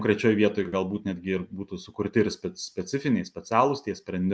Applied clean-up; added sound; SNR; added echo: none; none; none; none.